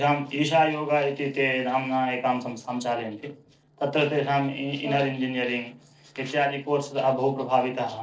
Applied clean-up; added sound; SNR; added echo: neural separator model SepFormer DNS4.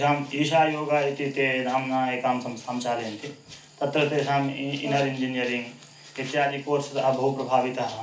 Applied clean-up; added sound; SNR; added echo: none; Brass instrument; 17 dB; reverberation time 0.4 s.